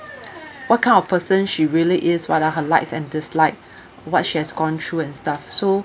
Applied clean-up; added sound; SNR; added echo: none; none; none; none.